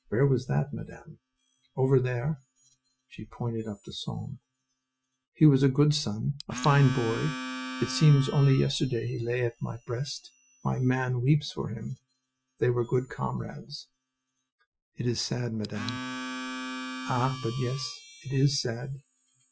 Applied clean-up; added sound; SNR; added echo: classical method Wiener filter.